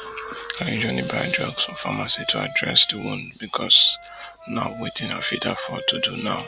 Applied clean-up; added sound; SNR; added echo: none; Wind instrument, woodwind instrument; 14 dB; none.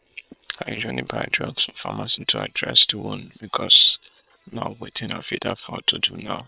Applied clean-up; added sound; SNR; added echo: neural separator model SepFormer WHAM!.